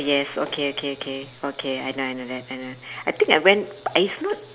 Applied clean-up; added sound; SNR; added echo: none; none; none; none.